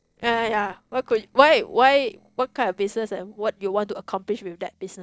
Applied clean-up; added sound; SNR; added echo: neural separator model SepFormer DNS4.